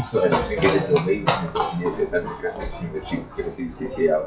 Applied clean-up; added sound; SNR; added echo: classical method WPE with log-MMSE.